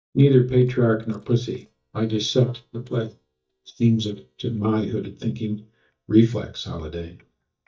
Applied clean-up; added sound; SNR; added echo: neural mask model DeepFilterNet 3.